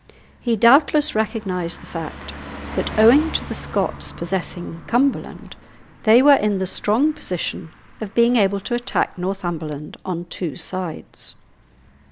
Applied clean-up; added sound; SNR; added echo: none; Car passing by; 16 dB; none.